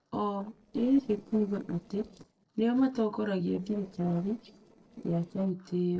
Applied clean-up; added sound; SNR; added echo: neural separator model SepFormer DNS4.